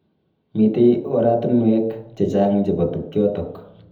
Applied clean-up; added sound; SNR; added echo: none; none; none; reverberation time 0.8 s.